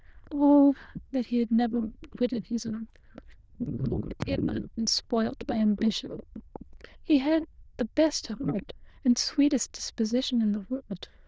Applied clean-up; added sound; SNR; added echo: neural diffusion model UNIVERSE++.